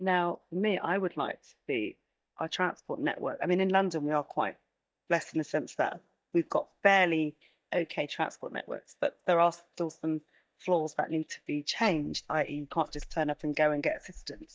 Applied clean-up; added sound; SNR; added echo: neural mask model DeepFilterNet 3.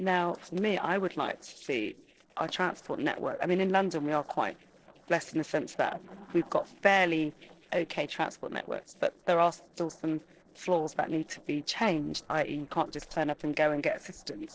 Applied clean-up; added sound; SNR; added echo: neural separator model SepFormer DNS4.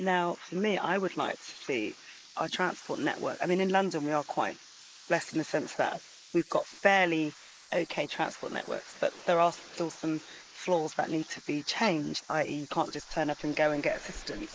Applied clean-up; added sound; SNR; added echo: neural mask model Resemble Enhance denoiser.